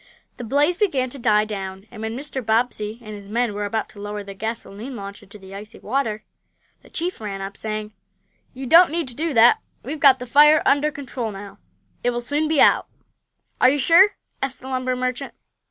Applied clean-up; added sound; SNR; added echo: none; none; none; none.